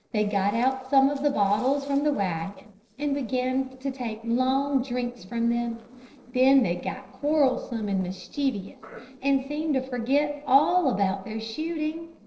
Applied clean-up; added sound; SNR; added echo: neural separator model SepFormer DNS4.